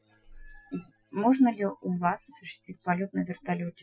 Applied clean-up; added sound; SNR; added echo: classical method Wiener filter.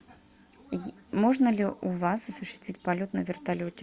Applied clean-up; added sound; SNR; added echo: none; none; none; none.